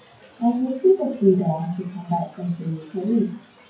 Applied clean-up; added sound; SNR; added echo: classical method WPE with log-MMSE.